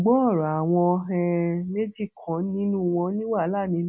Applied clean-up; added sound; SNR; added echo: none; none; none; none.